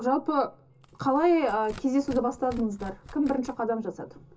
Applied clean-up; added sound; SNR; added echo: none; Tearing; 19 dB; reverberation time 0.2 s.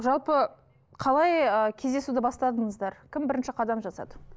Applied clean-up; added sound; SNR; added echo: none; none; none; none.